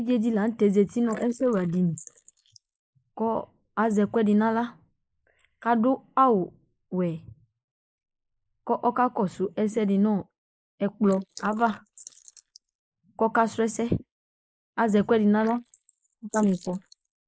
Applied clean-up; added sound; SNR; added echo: neural mask model Resemble Enhance denoiser.